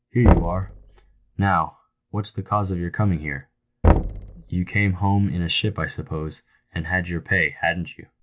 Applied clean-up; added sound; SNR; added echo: none; Knock; 0 dB; none.